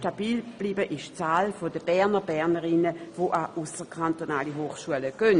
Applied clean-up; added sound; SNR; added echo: none; none; none; none.